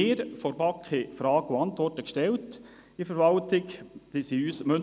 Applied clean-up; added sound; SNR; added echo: none; none; none; none.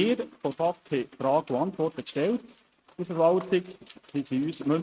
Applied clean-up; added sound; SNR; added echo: neural mask model RNNoise.